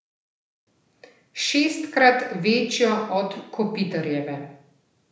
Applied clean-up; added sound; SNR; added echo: none; none; none; none.